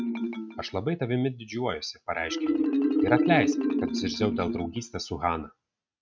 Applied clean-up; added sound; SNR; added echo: neural mask model RNNoise.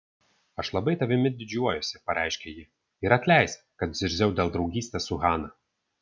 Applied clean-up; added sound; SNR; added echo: none; none; none; none.